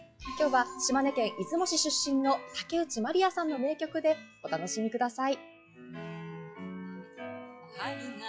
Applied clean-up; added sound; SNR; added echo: classical method log-MMSE.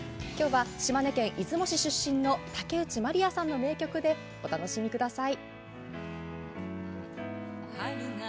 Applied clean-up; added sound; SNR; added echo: none; none; none; none.